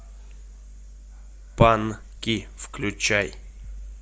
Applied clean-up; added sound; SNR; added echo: none; none; none; none.